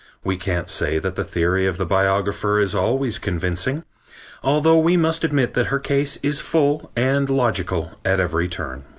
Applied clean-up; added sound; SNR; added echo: none; none; none; none.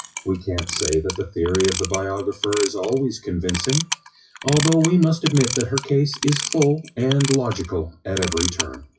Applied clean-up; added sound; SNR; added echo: classical method WPE with log-MMSE.